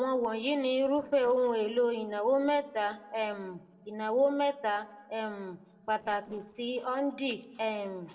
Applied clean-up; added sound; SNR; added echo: neural separator model SepFormer DNS4.